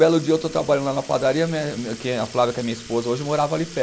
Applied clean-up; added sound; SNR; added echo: none; Sink (filling or washing) / Liquid; 18 dB; none.